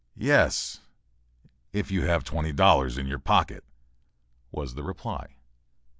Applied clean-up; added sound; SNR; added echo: none; none; none; none.